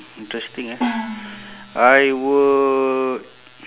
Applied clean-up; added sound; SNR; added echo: none; Gong; 10 dB; none.